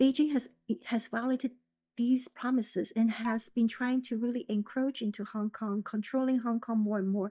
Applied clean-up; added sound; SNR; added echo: neural mask model DeepFilterNet 3.